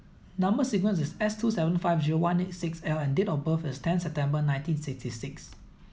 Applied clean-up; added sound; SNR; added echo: none; none; none; none.